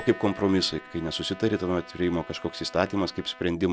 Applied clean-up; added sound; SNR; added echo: none; Trumpet + Chink, clink; 18 dB; none.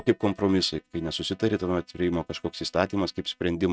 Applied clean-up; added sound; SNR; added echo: neural mask model RNNoise.